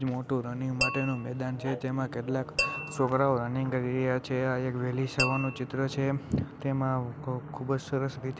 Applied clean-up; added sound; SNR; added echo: none; Tap / Glass; 7 dB; none.